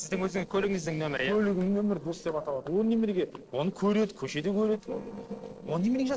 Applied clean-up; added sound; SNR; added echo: neural separator model SepFormer DNS4.